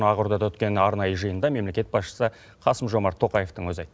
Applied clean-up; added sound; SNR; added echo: none; none; none; none.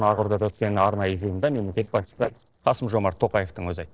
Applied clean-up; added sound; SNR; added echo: neural separator model SepFormer DNS4.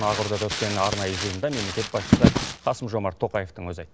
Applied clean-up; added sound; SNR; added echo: none; Crumpling, crinkling; -1 dB; none.